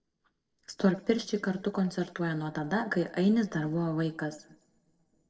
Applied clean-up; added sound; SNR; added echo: neural separator model SepFormer DNS4.